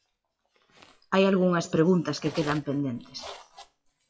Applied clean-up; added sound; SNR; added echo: classical method WPE with log-MMSE.